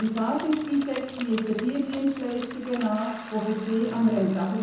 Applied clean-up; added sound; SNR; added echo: none; Bicycle; 16 dB; reverberation time 1.0 s.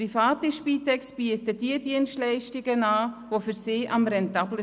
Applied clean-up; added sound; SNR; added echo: none; none; none; none.